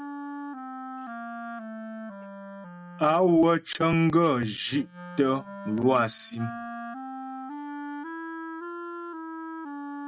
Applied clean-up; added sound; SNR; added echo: neural mask model RNNoise.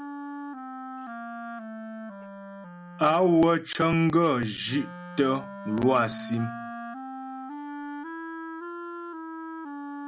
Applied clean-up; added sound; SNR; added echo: none; Wind instrument, woodwind instrument; 10 dB; none.